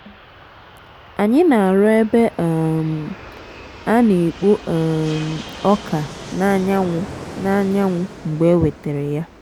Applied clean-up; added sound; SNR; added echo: none; Fixed-wing aircraft, airplane; 17 dB; none.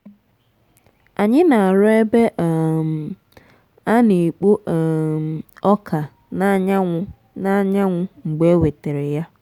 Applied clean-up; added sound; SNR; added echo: none; none; none; none.